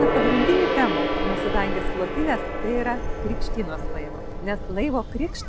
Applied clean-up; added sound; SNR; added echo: none; Gong; 2 dB; none.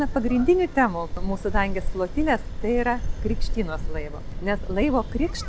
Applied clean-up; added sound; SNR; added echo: none; none; none; none.